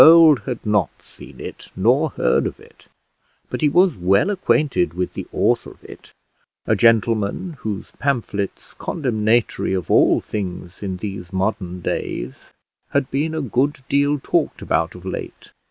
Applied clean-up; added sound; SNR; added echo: none; none; none; none.